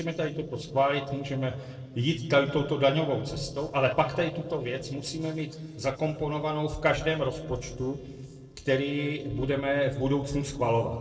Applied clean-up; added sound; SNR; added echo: neural separator model SepFormer DNS4.